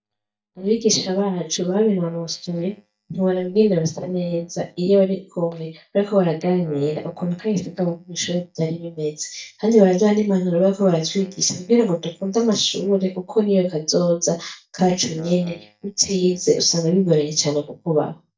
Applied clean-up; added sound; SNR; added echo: neural mask model DeepFilterNet 3.